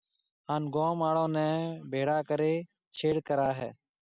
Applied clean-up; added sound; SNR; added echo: none; none; none; none.